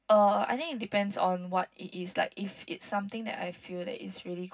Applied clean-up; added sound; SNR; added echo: none; none; none; reverberation time 0.4 s.